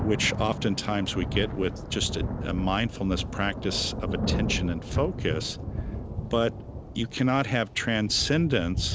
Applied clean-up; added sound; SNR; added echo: none; Thunder / Rain; 4 dB; none.